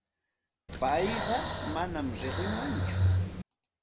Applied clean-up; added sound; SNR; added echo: none; Breathing; -4 dB; none.